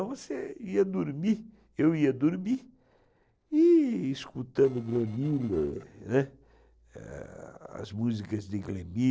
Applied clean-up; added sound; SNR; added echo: neural separator model SepFormer DNS4.